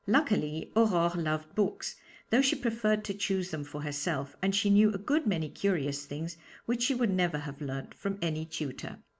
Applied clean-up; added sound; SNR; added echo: none; none; none; none.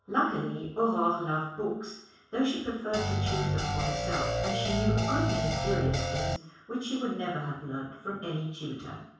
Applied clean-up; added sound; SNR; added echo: none; Guitar; -3 dB; reverberation time 0.7 s.